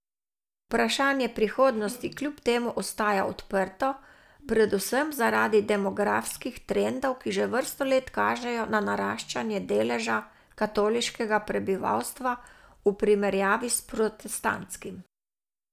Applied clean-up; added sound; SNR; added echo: none; none; none; none.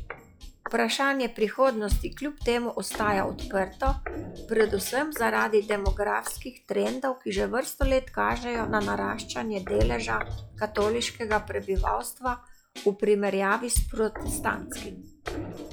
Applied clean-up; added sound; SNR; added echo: classical method log-MMSE.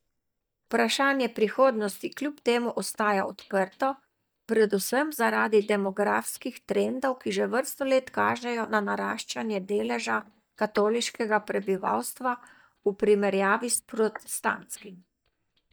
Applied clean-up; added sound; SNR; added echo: neural mask model DeepFilterNet 3.